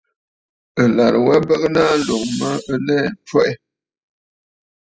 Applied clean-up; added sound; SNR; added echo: classical method spectral subtraction.